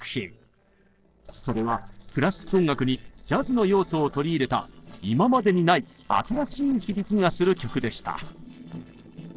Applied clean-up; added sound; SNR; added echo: neural separator model SepFormer DNS4.